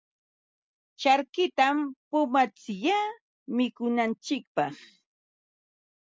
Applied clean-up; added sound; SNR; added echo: none; none; none; none.